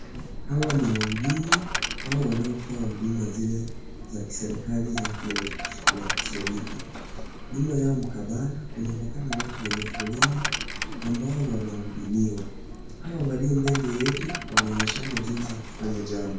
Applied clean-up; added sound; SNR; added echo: none; Coin (dropping); 2 dB; reverberation time 0.5 s.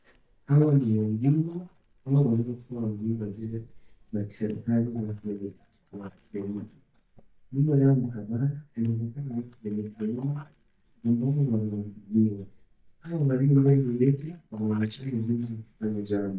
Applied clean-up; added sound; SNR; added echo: neural mask model DeepFilterNet 3.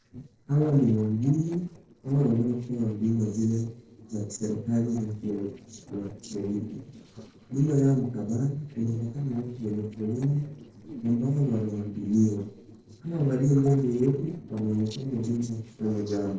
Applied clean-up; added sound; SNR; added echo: neural separator model SepFormer DNS4.